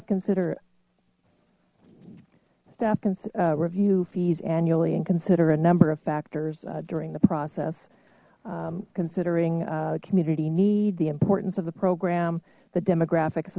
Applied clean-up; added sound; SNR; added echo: none; none; none; none.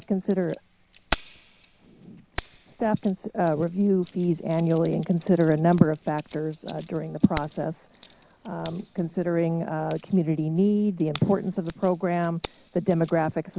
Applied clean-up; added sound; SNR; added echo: none; Keys jangling; 18 dB; none.